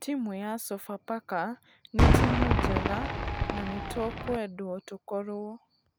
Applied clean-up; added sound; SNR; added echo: none; Cheering / Fireworks; -5 dB; none.